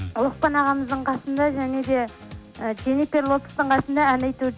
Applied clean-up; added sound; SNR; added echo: none; none; none; none.